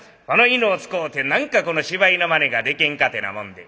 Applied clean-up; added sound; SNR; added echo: none; none; none; none.